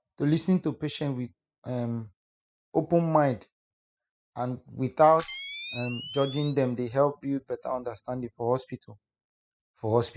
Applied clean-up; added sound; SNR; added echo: classical method spectral subtraction.